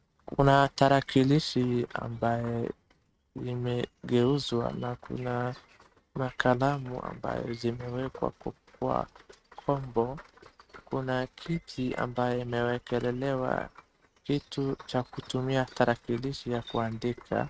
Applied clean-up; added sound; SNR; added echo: neural mask model RNNoise.